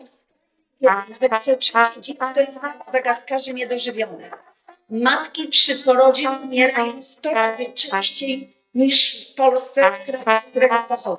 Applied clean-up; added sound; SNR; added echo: neural mask model DeepFilterNet 3.